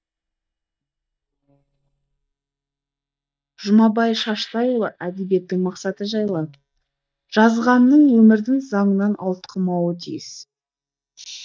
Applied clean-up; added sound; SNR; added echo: neural mask model DeepFilterNet 3.